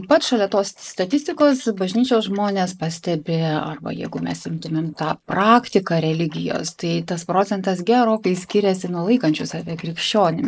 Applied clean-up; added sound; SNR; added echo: neural mask model Resemble Enhance denoiser.